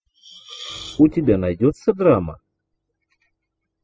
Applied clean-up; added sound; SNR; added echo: classical method spectral subtraction.